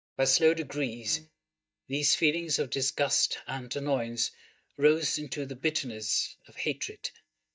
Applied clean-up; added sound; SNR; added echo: neural mask model DeepFilterNet 3.